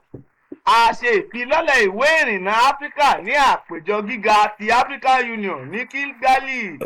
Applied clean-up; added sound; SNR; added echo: neural mask model Resemble Enhance denoiser.